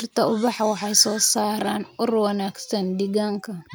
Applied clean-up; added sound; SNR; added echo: none; none; none; none.